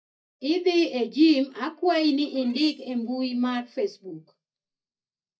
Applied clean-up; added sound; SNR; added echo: neural mask model DeepFilterNet 3.